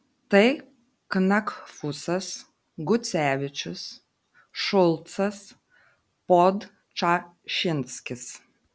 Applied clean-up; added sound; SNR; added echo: none; none; none; none.